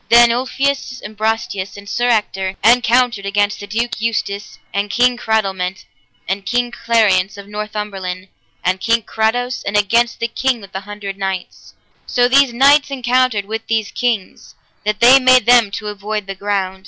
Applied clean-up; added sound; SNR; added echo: none; none; none; none.